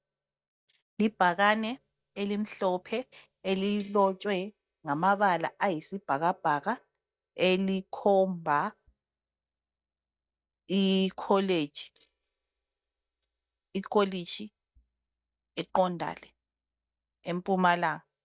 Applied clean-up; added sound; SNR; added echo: neural mask model DeepFilterNet 3.